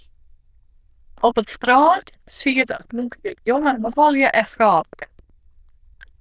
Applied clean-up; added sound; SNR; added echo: neural diffusion model UNIVERSE++.